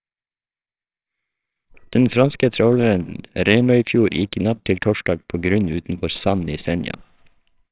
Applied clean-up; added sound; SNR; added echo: neural separator model SepFormer WHAMR!.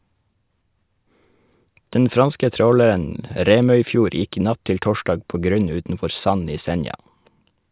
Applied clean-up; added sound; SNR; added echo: none; none; none; none.